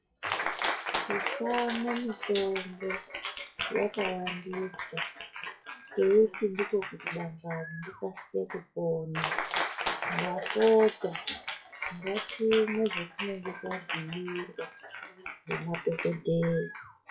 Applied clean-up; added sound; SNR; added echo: classical method WPE with log-MMSE.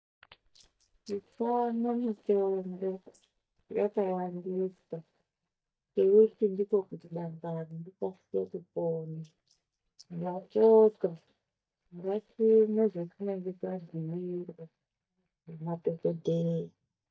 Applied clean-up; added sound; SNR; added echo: neural mask model DeepFilterNet 3.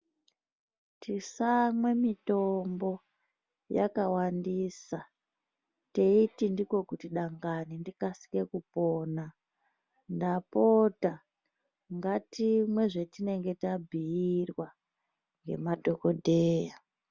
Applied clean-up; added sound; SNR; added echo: none; none; none; none.